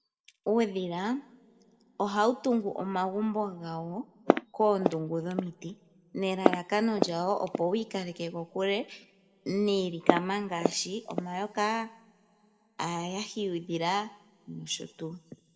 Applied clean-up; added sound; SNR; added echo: none; Walk, footsteps; 0 dB; reverberation time 1.9 s.